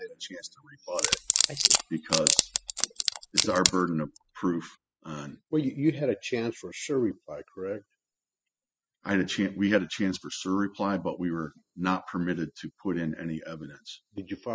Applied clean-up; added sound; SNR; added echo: classical method spectral subtraction.